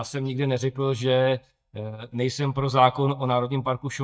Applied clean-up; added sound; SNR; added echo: neural mask model DeepFilterNet 3.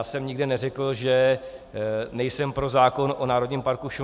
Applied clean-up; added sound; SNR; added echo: none; none; none; none.